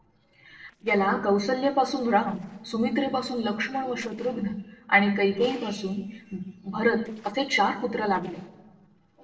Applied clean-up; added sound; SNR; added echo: neural separator model SepFormer DNS4.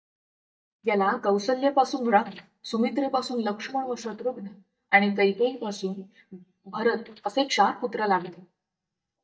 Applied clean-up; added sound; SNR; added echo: neural mask model DeepFilterNet 3.